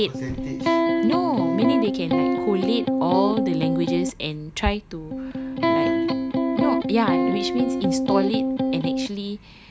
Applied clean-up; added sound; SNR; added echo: none; Electric guitar; -4 dB; none.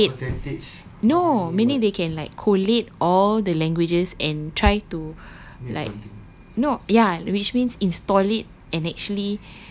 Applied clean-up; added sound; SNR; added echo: none; none; none; none.